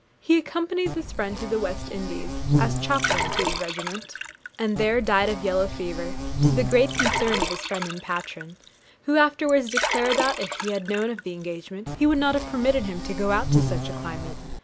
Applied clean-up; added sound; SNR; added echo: none; Insect + Liquid; 2 dB; none.